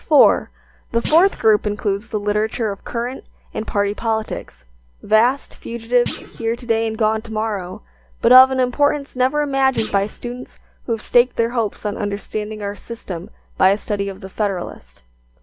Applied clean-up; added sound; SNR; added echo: none; Thump, thud; 15 dB; none.